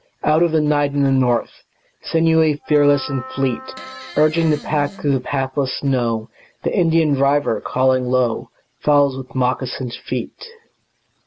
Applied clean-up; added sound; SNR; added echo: none; Wind instrument, woodwind instrument + Fart; 16 dB; none.